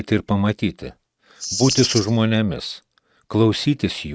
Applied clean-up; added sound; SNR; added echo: neural mask model RNNoise.